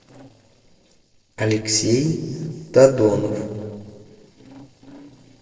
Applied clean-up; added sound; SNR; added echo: neural separator model SepFormer DNS4.